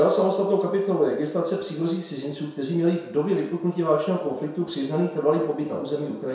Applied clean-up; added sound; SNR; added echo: none; none; none; reverberation time 0.7 s.